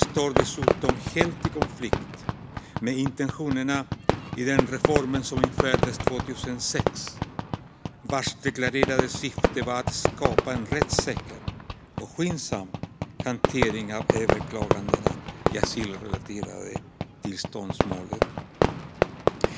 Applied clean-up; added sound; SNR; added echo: none; Fireworks; -3 dB; none.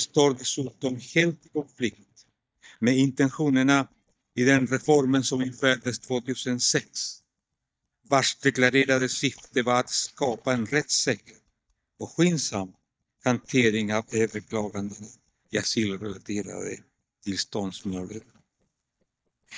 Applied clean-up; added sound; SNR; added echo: neural mask model DeepFilterNet 3.